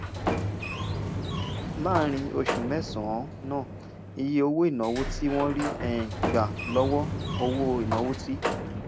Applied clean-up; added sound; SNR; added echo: none; Sliding door; 3 dB; none.